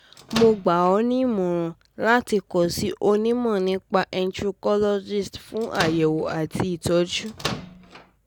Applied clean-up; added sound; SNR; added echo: none; Microwave oven; 11 dB; none.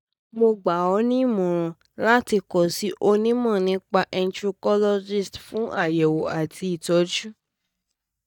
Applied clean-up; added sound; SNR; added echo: neural mask model DeepFilterNet 3.